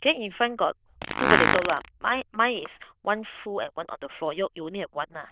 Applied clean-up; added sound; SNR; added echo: neural diffusion model UNIVERSE++.